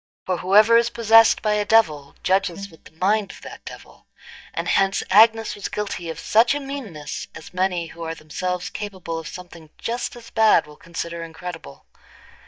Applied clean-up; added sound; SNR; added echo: neural mask model DeepFilterNet 3.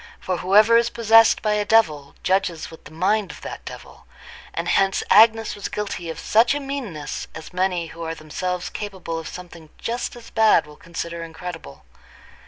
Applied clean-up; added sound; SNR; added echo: none; none; none; none.